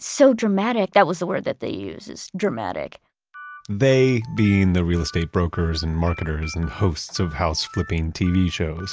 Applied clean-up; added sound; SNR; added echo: none; none; none; none.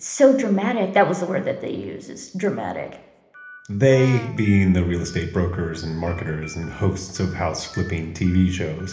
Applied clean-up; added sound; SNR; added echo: none; Brass instrument; 16 dB; reverberation time 1.0 s.